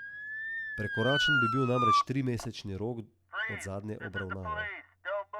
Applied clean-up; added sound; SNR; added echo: none; Motor vehicle (road) / Siren; -1 dB; none.